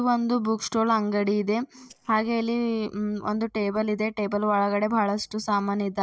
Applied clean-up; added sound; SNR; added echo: neural separator model SepFormer DNS4.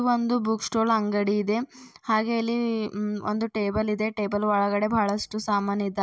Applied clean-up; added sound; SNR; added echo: none; none; none; none.